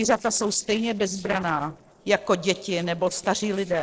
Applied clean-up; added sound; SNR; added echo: neural separator model SepFormer DNS4.